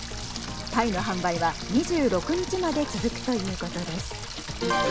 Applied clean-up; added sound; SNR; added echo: none; Water tap, faucet; 10 dB; none.